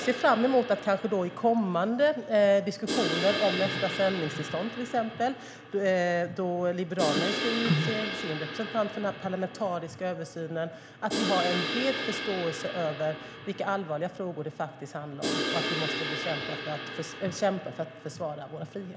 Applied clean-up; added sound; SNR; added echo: none; Crash cymbal; 6 dB; none.